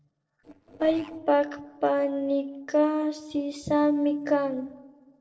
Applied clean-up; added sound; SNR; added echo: neural separator model SepFormer DNS4.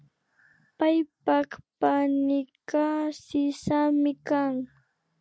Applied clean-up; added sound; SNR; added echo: none; none; none; none.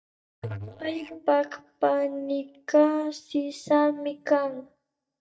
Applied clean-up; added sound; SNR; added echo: neural mask model DeepFilterNet 3.